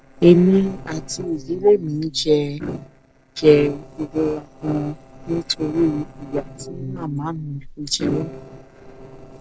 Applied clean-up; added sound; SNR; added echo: neural separator model SepFormer DNS4.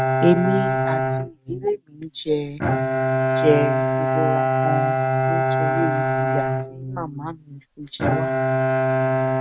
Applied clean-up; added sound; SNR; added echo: neural mask model RNNoise.